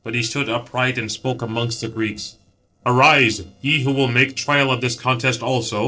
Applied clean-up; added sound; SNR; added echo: neural separator model SepFormer DNS4.